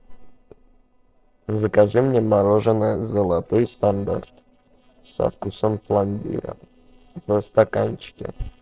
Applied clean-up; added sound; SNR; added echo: neural separator model SepFormer DNS4.